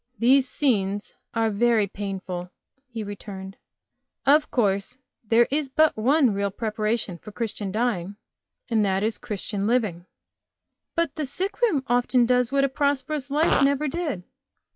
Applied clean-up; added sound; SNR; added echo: classical method log-MMSE.